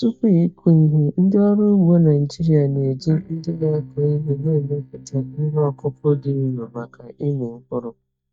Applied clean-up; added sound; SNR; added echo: neural mask model DeepFilterNet 3.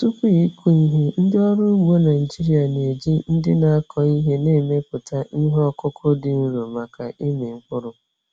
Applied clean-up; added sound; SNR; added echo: none; none; none; none.